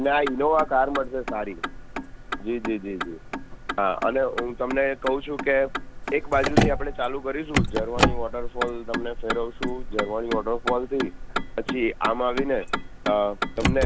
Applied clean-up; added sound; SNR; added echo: none; Motor vehicle (road); 2 dB; none.